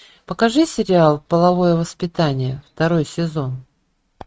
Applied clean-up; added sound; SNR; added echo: neural mask model RNNoise.